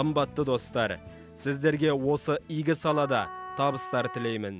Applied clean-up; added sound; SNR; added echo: none; Wind instrument, woodwind instrument; 14 dB; none.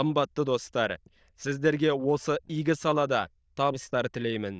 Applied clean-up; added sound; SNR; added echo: neural diffusion model UNIVERSE++.